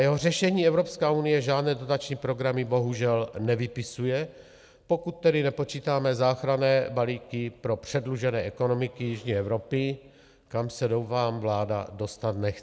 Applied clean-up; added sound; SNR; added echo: none; none; none; none.